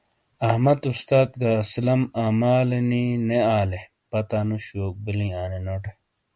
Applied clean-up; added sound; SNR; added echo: none; none; none; none.